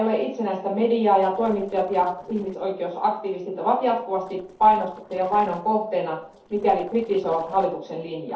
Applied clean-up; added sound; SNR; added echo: neural separator model SepFormer DNS4.